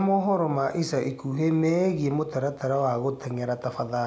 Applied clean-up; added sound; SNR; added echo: none; none; none; none.